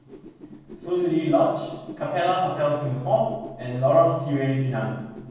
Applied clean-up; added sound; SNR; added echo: none; Whoosh, swoosh, swish; 18 dB; reverberation time 1.2 s.